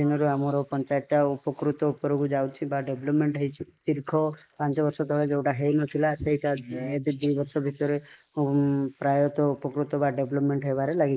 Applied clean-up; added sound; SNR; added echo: neural mask model Resemble Enhance denoiser.